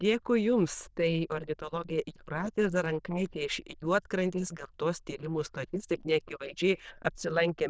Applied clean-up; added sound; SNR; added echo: neural diffusion model UNIVERSE++.